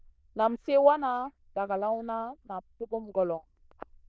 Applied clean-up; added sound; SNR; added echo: neural diffusion model UNIVERSE++.